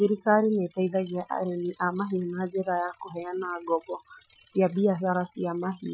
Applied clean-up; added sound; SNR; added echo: classical method Wiener filter.